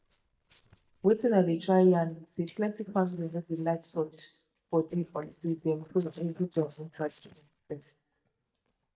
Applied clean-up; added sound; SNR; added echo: neural mask model DeepFilterNet 3.